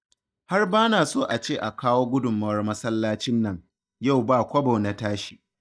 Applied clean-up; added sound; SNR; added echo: neural mask model DeepFilterNet 3.